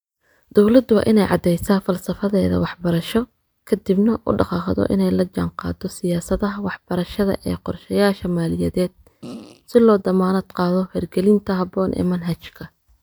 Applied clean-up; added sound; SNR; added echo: neural mask model DeepFilterNet 3.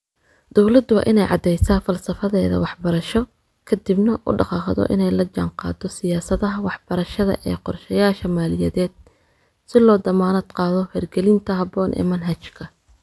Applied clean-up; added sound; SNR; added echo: none; none; none; none.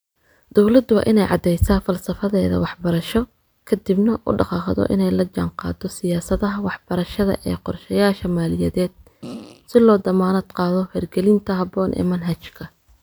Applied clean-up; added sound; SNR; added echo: none; Fart; 15 dB; none.